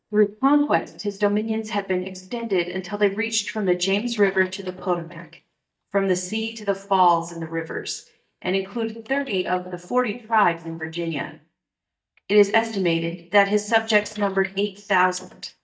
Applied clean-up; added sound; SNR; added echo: neural mask model DeepFilterNet 3.